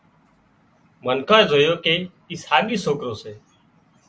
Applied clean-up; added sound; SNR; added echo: none; none; none; none.